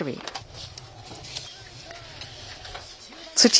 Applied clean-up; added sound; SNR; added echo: none; none; none; none.